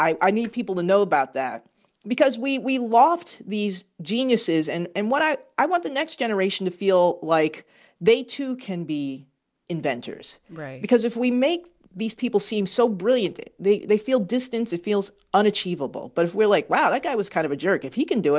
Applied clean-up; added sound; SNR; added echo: none; none; none; none.